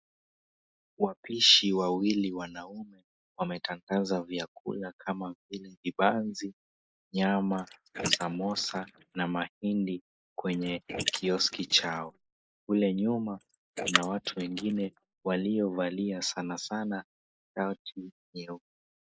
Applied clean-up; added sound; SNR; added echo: neural mask model Resemble Enhance denoiser.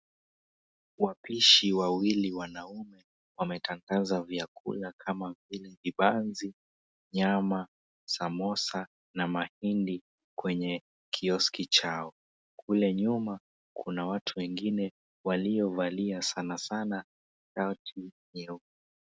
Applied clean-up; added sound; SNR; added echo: none; none; none; none.